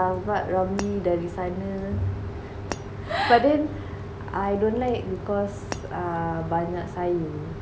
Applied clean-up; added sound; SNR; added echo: none; Shatter; 16 dB; none.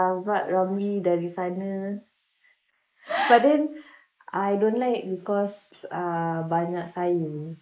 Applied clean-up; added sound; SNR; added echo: neural mask model Resemble Enhance denoiser.